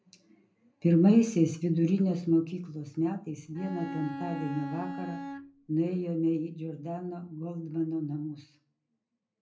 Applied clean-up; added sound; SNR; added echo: none; Bowed string instrument; 9 dB; reverberation time 0.3 s.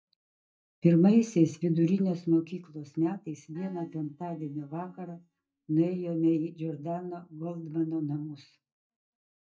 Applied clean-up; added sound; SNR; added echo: neural mask model DeepFilterNet 3.